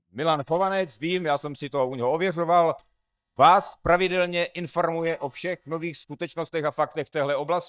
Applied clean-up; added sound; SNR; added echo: neural mask model DeepFilterNet 3.